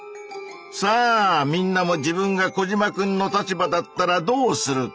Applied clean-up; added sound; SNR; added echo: none; none; none; none.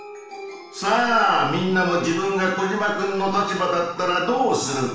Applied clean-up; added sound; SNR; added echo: none; none; none; reverberation time 0.7 s.